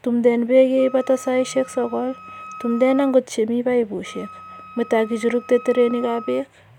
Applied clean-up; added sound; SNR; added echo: none; Wind instrument, woodwind instrument; 19 dB; none.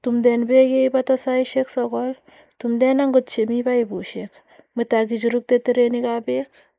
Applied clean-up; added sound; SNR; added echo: neural mask model Resemble Enhance denoiser.